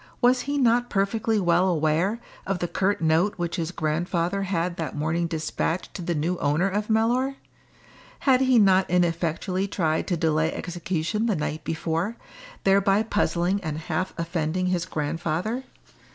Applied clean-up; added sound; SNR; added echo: none; none; none; none.